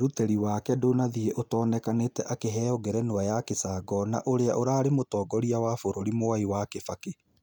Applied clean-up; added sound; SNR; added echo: none; none; none; none.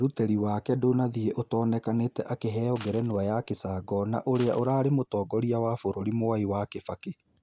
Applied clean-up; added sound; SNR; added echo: none; Coin (dropping); 8 dB; none.